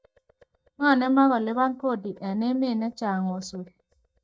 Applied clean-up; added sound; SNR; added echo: neural mask model DeepFilterNet 3.